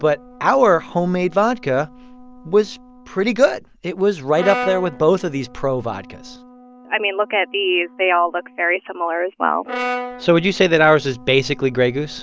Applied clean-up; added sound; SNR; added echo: none; Brass instrument; 15 dB; none.